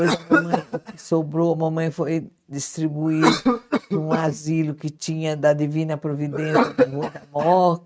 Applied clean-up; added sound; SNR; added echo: neural mask model RNNoise.